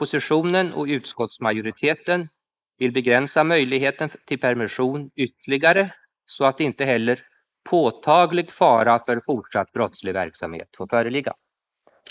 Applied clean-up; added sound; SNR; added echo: neural mask model Resemble Enhance denoiser.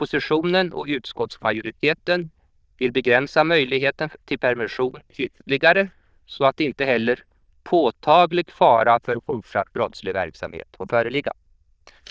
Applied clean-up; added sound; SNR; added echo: neural diffusion model UNIVERSE++.